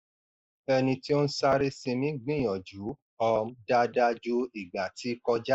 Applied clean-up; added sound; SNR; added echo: neural mask model Resemble Enhance denoiser.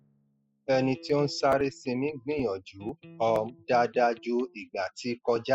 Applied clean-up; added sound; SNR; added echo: classical method spectral subtraction.